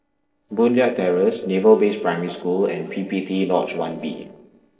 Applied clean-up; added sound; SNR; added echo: neural separator model SepFormer DNS4.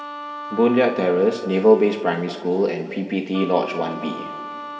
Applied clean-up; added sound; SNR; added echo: none; Wind instrument, woodwind instrument; 14 dB; reverberation time 2.0 s.